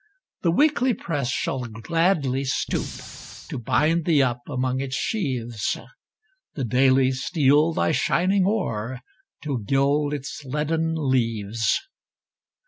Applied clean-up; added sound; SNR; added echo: none; Fire; 13 dB; none.